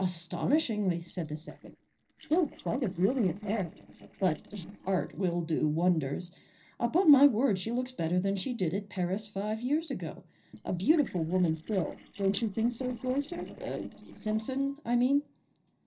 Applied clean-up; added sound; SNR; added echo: neural separator model SepFormer DNS4.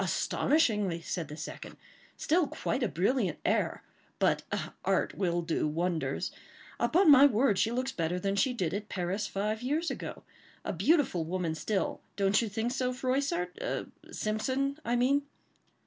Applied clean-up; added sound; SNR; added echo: none; none; none; none.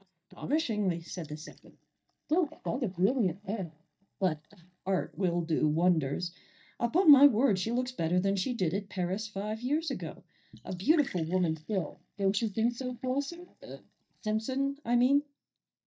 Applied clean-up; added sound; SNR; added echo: neural mask model DeepFilterNet 3.